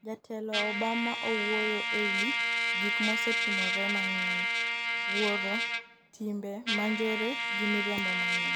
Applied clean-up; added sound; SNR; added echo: none; Trumpet; -4 dB; none.